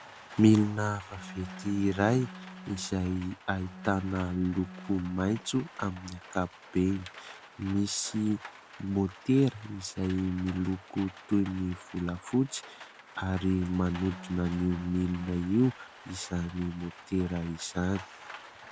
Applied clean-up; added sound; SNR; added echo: none; Bowed string instrument + Rain; 16 dB; none.